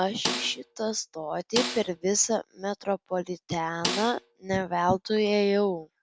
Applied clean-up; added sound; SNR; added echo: none; Snare drum; 7 dB; none.